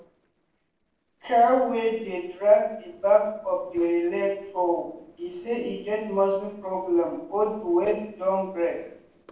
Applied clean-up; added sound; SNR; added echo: neural separator model SepFormer DNS4.